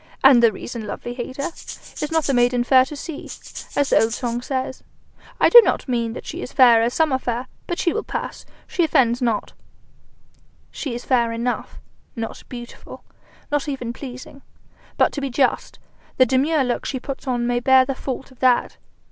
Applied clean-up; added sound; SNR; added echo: none; Rattle (instrument); 13 dB; none.